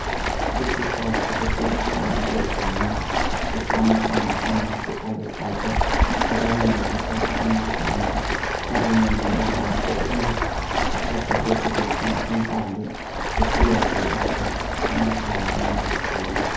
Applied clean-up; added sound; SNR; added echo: none; Stream; -3 dB; reverberation time 0.9 s.